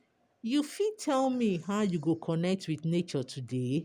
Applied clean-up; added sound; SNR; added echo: none; none; none; none.